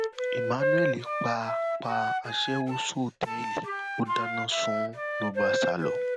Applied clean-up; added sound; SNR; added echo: none; Wind instrument, woodwind instrument; -3 dB; none.